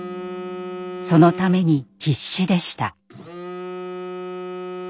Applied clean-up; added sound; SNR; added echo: none; Telephone; 10 dB; none.